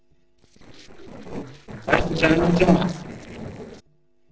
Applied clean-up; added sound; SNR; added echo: neural separator model SepFormer DNS4.